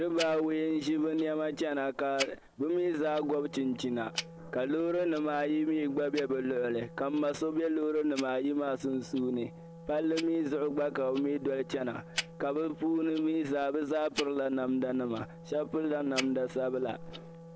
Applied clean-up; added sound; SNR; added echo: none; Wind instrument, woodwind instrument + Tick-tock; 14 dB; none.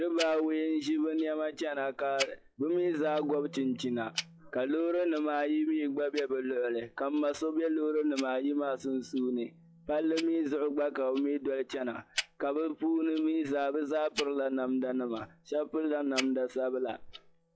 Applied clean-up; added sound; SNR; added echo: classical method log-MMSE.